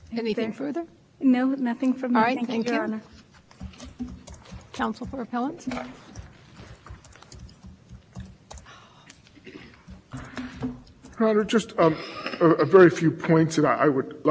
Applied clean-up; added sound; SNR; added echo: none; none; none; none.